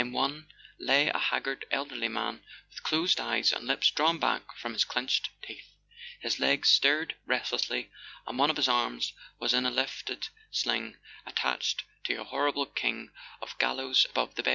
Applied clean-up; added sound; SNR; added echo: none; none; none; none.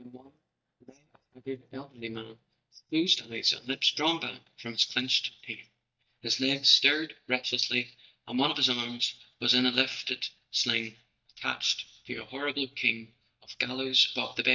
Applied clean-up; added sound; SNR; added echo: neural mask model DeepFilterNet 3.